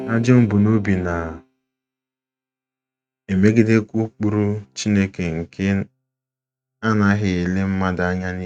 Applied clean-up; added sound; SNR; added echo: neural mask model RNNoise.